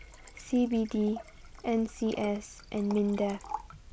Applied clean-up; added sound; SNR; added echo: none; Liquid; 16 dB; none.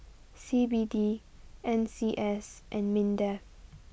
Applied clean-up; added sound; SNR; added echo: none; none; none; none.